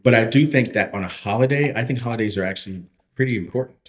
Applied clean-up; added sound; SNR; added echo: neural mask model DeepFilterNet 3.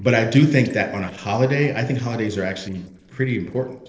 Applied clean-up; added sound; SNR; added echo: neural separator model SepFormer DNS4.